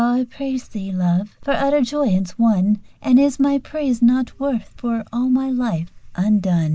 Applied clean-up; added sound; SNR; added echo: neural mask model Resemble Enhance denoiser.